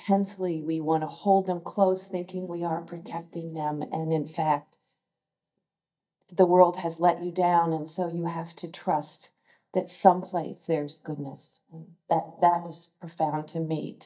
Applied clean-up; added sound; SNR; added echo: neural mask model DeepFilterNet 3.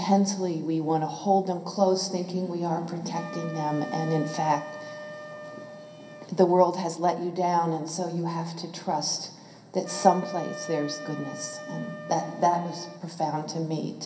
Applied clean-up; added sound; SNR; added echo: none; Wind instrument, woodwind instrument; 16 dB; reverberation time 0.3 s.